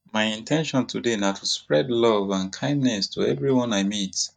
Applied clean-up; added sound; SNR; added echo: neural mask model DeepFilterNet 3.